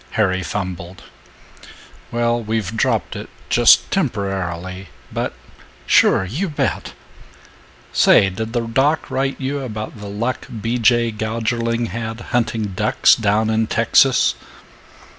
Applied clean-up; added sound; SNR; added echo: none; none; none; none.